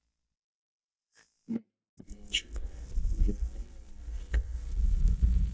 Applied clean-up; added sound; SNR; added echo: neural mask model DeepFilterNet 3.